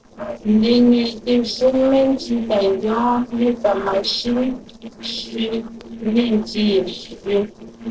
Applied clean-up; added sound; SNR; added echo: neural separator model SepFormer DNS4.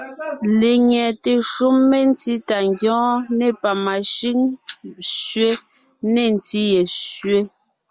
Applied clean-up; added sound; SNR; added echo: none; none; none; none.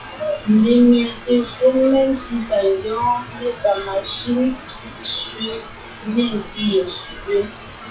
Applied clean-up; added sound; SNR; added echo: classical method WPE with log-MMSE.